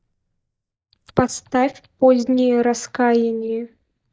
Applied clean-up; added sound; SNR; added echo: neural mask model DeepFilterNet 3.